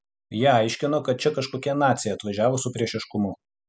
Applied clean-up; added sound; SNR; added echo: none; none; none; none.